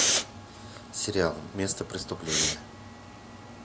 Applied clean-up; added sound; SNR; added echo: none; Respiratory sounds; -1 dB; none.